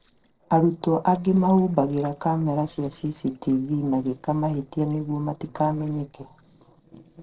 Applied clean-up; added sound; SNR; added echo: neural separator model SepFormer DNS4.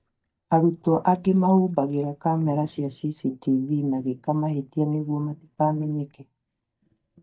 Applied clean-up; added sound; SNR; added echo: neural mask model DeepFilterNet 3.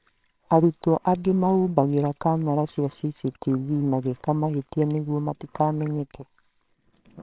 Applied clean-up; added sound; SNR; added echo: neural separator model SepFormer WHAMR!.